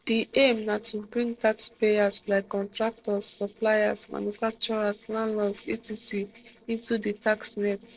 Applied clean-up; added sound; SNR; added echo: neural separator model SepFormer DNS4.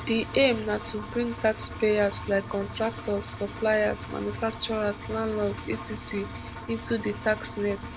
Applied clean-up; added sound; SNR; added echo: none; Engine; 10 dB; none.